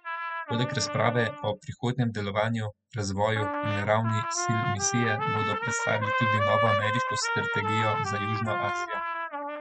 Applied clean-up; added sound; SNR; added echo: classical method spectral subtraction.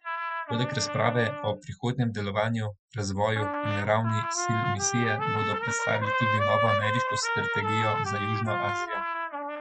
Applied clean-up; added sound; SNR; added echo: classical method Wiener filter.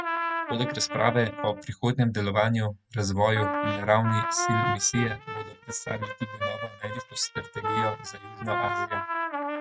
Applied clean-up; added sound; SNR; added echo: neural mask model RNNoise.